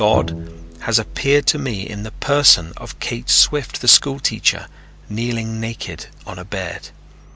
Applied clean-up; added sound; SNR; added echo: none; Bowed string instrument; 11 dB; none.